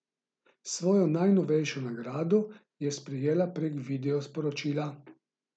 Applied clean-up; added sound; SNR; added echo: none; none; none; none.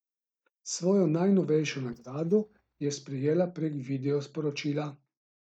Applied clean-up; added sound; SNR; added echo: neural mask model DeepFilterNet 3.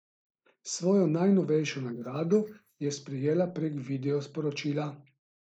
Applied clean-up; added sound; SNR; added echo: neural mask model Resemble Enhance denoiser.